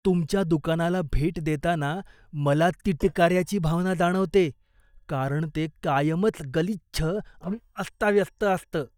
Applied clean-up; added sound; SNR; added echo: neural mask model DeepFilterNet 3.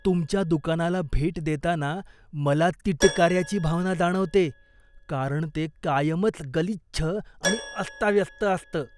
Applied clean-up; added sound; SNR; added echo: none; Keyboard (musical); 14 dB; none.